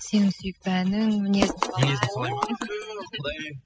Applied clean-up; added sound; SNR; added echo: classical method spectral subtraction.